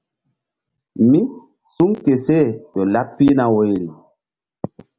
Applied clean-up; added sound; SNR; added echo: none; none; none; none.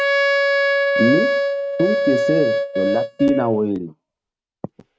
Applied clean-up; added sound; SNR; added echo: neural mask model RNNoise.